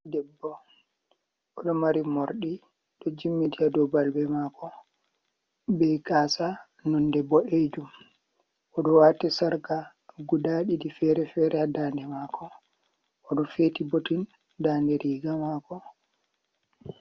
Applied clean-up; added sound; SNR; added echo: none; none; none; none.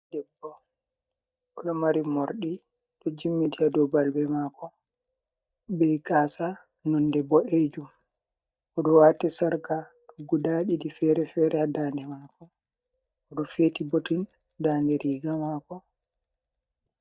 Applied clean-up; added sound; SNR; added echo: neural mask model DeepFilterNet 3.